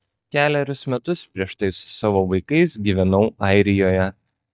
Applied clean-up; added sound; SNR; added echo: neural mask model DeepFilterNet 3.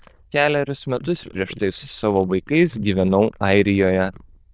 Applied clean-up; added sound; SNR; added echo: neural diffusion model UNIVERSE++.